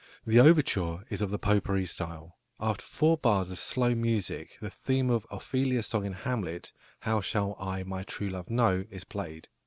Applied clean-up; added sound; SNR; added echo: none; none; none; none.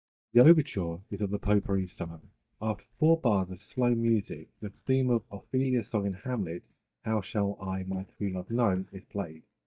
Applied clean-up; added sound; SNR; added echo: neural mask model DeepFilterNet 3.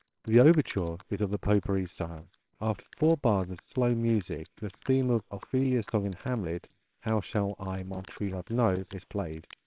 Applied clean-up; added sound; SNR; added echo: neural separator model SepFormer WHAMR!.